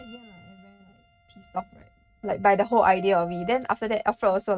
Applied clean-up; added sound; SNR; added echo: neural mask model RNNoise.